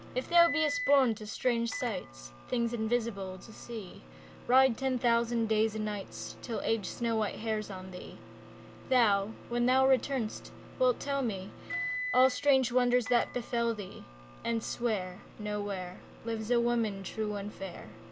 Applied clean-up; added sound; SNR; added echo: none; Microwave oven; 13 dB; none.